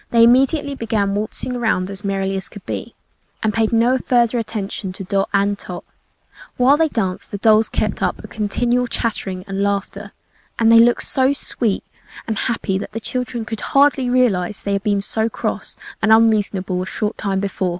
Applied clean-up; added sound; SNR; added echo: none; none; none; none.